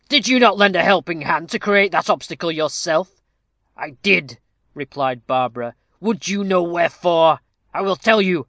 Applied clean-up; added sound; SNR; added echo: none; none; none; none.